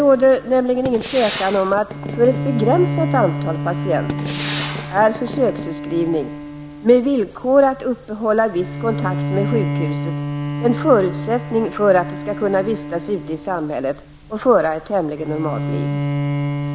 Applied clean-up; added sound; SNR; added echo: none; Gunshot, gunfire + Bowed string instrument; 6 dB; none.